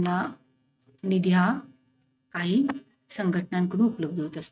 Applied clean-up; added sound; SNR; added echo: neural mask model RNNoise.